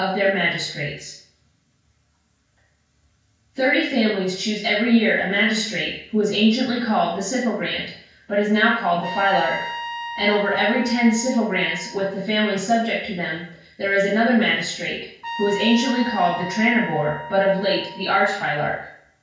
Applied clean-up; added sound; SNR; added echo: none; Trumpet; 11 dB; reverberation time 0.5 s.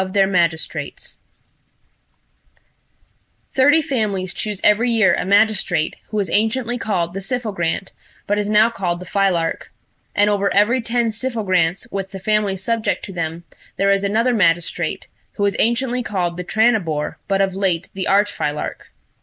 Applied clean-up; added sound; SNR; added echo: none; none; none; none.